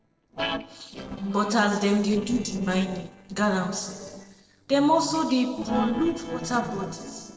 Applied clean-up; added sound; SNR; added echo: neural separator model SepFormer DNS4.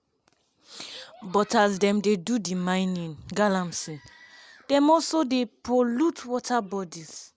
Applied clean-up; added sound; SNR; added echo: none; none; none; none.